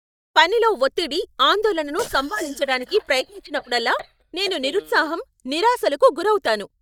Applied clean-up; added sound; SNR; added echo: neural mask model DeepFilterNet 3.